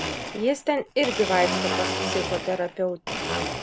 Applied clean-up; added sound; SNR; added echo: none; Domestic sounds, home sounds; 3 dB; none.